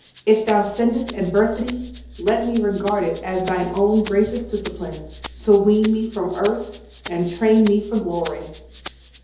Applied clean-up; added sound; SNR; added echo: none; Rattle (instrument); 14 dB; reverberation time 2.2 s.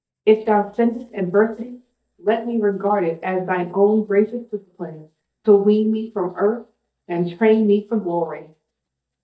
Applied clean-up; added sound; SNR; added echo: neural mask model DeepFilterNet 3.